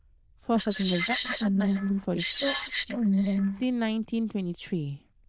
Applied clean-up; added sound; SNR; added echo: neural diffusion model UNIVERSE++.